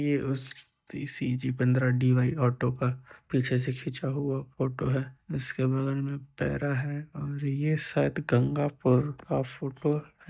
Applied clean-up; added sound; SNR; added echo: neural mask model DeepFilterNet 3.